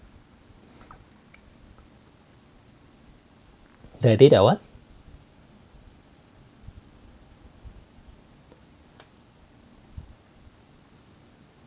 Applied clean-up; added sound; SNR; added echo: none; none; none; none.